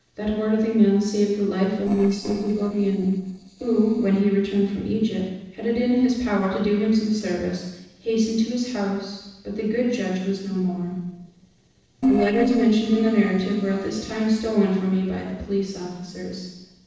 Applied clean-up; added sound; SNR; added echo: neural separator model SepFormer DNS4.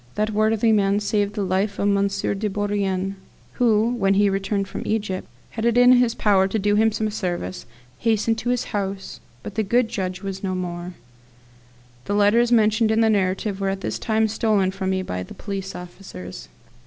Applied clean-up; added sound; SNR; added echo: none; none; none; none.